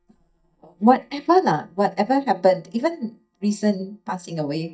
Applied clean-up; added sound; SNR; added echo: neural mask model DeepFilterNet 3.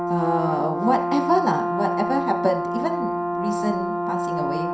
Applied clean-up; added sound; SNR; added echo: none; Brass instrument; 1 dB; reverberation time 0.5 s.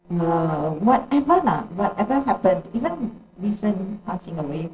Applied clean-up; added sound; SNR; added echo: neural separator model SepFormer DNS4.